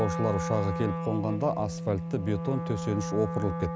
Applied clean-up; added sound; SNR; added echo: none; Wind instrument, woodwind instrument; 3 dB; none.